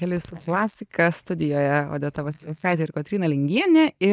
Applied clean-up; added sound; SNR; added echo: neural mask model DeepFilterNet 3.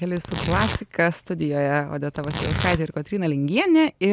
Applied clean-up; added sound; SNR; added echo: none; Tearing; 9 dB; none.